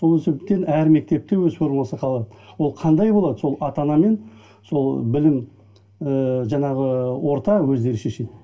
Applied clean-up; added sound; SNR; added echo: none; none; none; reverberation time 0.2 s.